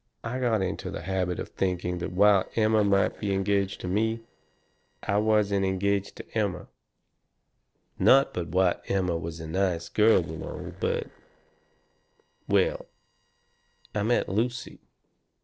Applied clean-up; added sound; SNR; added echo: neural separator model SepFormer DNS4.